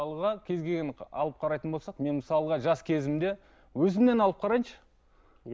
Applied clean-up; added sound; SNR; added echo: none; none; none; none.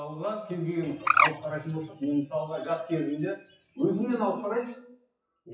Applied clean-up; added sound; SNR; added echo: classical method WPE with log-MMSE.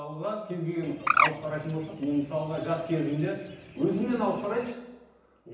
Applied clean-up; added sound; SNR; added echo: none; Bird; 2 dB; reverberation time 0.9 s.